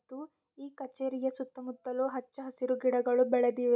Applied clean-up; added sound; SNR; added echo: none; none; none; none.